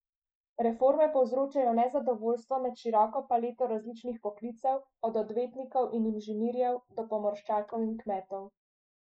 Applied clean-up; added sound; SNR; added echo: neural mask model Resemble Enhance denoiser.